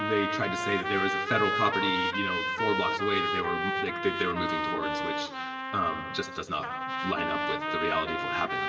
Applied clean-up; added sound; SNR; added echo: none; Trumpet; -1 dB; reverberation time 1.9 s.